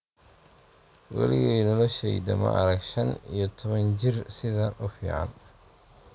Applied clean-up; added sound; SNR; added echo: none; none; none; none.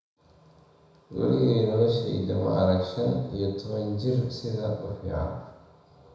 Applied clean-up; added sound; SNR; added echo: none; none; none; reverberation time 1.0 s.